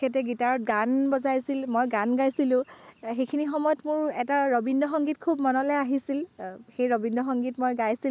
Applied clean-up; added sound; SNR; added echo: none; none; none; none.